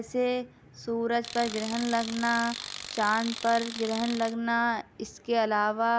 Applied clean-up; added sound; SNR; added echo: none; Tools; 10 dB; none.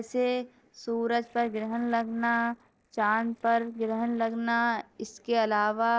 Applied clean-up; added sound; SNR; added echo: neural separator model SepFormer DNS4.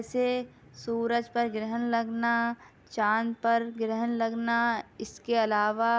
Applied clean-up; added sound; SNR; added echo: none; none; none; none.